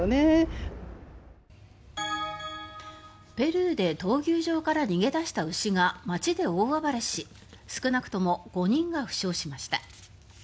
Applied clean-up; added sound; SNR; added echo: none; none; none; none.